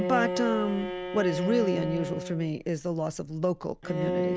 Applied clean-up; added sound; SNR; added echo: none; Bowed string instrument; 4 dB; none.